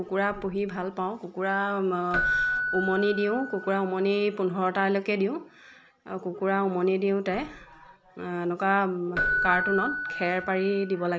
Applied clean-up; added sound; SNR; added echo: none; Keyboard (musical); 6 dB; none.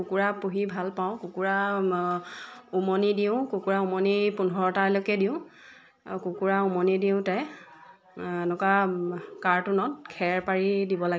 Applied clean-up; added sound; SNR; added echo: none; none; none; none.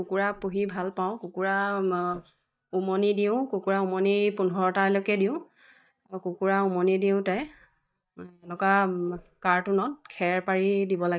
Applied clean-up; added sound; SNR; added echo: neural mask model DeepFilterNet 3.